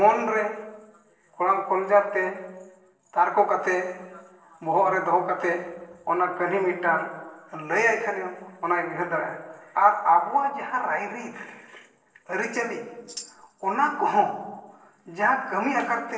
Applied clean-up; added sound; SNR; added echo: neural separator model SepFormer DNS4.